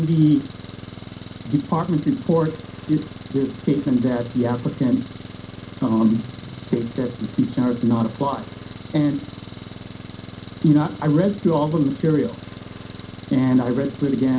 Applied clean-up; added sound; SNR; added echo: none; Engine; 14 dB; reverberation time 0.3 s.